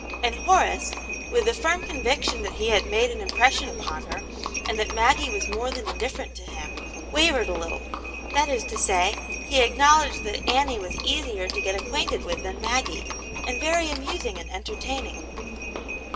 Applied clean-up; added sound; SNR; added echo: none; Livestock, farm animals, working animals; 8 dB; reverberation time 0.7 s.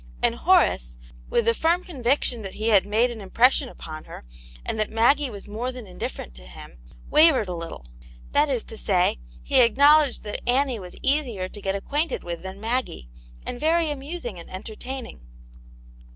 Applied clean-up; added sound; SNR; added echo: none; none; none; none.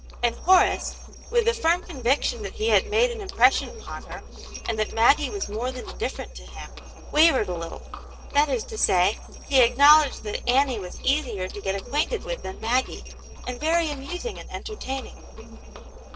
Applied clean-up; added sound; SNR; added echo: neural separator model SepFormer DNS4.